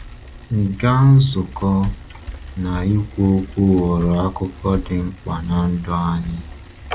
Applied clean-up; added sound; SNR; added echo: none; Bicycle; 15 dB; none.